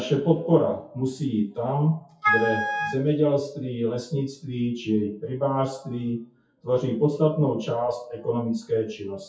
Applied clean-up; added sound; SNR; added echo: classical method WPE with log-MMSE.